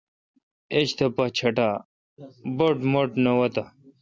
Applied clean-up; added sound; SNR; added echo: none; none; none; none.